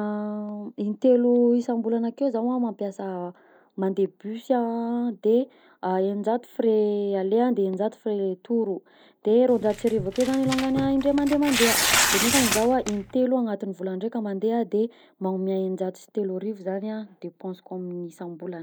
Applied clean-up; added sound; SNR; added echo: none; Tearing; 2 dB; none.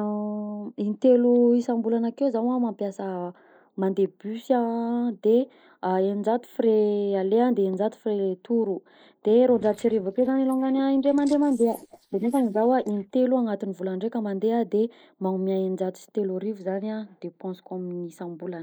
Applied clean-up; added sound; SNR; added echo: neural mask model Resemble Enhance denoiser.